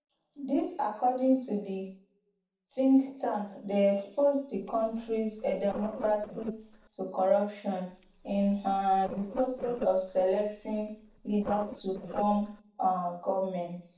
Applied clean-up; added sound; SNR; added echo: neural separator model SepFormer DNS4.